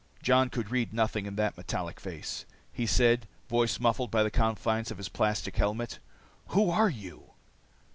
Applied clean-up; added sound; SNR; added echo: none; none; none; none.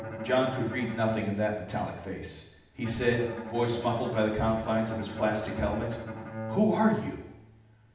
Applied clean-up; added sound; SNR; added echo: none; Bowed string instrument; 10 dB; reverberation time 0.8 s.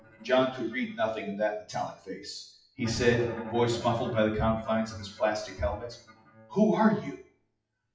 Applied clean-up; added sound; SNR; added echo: classical method WPE with log-MMSE.